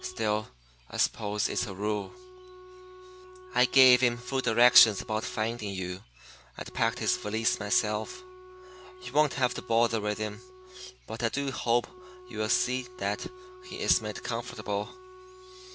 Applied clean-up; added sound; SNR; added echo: none; Wind instrument, woodwind instrument; 19 dB; none.